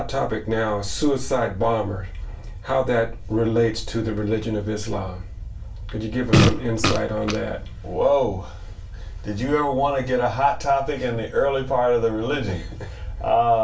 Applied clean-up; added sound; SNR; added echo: none; Fart; -3 dB; reverberation time 0.3 s.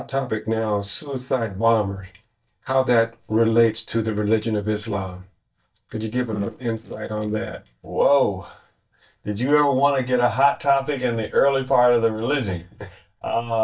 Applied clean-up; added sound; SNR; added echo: neural mask model DeepFilterNet 3.